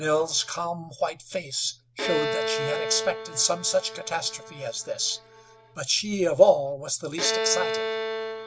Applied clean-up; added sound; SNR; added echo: none; Bowed string instrument; 6 dB; none.